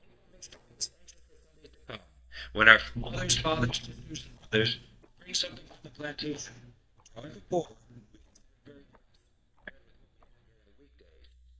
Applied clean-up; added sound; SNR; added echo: neural mask model DeepFilterNet 3.